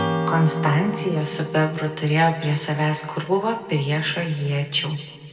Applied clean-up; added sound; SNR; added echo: none; Strum; 9 dB; reverberation time 1.9 s.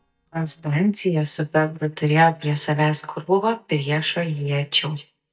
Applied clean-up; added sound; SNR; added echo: neural mask model DeepFilterNet 3.